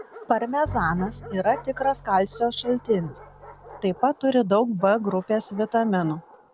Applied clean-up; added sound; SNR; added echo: none; Bark + Bowed string instrument; 17 dB; none.